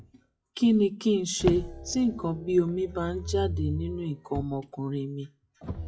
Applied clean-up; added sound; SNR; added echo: classical method WPE with log-MMSE.